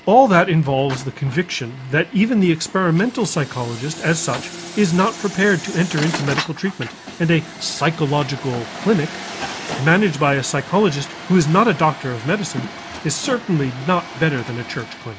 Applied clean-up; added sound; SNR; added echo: none; Truck; 13 dB; none.